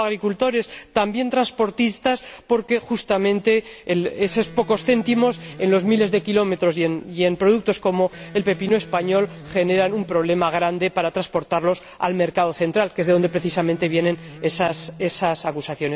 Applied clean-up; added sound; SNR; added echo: none; Electric guitar; 19 dB; none.